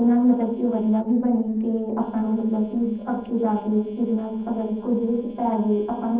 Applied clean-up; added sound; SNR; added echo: neural separator model SepFormer DNS4.